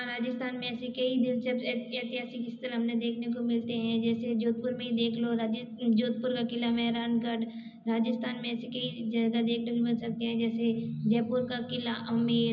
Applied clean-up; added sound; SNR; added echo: none; none; none; reverberation time 0.4 s.